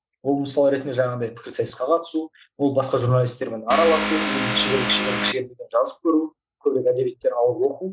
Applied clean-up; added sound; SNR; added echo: none; Vehicle; 2 dB; none.